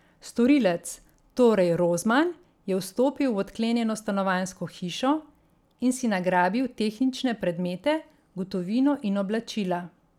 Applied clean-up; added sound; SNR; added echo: none; none; none; none.